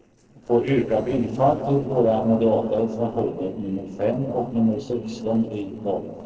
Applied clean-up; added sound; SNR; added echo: neural separator model SepFormer DNS4.